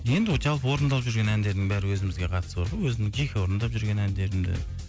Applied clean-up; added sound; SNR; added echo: none; none; none; none.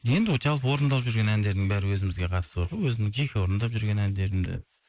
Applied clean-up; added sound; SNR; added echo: neural mask model Resemble Enhance denoiser.